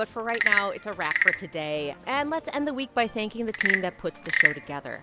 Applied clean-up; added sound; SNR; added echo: none; Wood / Percussion / Frog; -1 dB; none.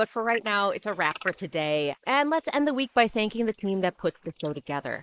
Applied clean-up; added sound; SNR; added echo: neural mask model Resemble Enhance denoiser.